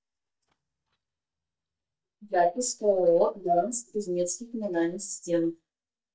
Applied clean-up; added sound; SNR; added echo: neural mask model DeepFilterNet 3.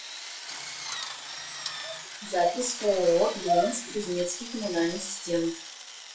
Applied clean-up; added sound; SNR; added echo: none; Drill; 10 dB; reverberation time 0.3 s.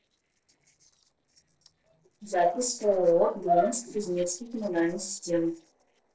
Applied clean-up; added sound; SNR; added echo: neural separator model SepFormer DNS4.